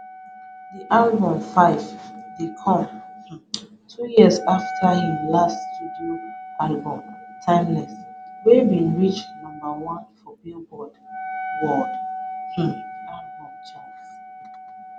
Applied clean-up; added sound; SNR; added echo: none; Wind instrument, woodwind instrument; 12 dB; none.